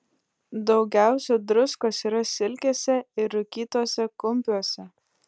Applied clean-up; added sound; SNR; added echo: none; none; none; none.